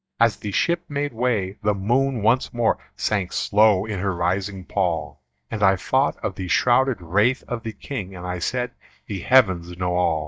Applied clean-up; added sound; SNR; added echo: neural mask model DeepFilterNet 3.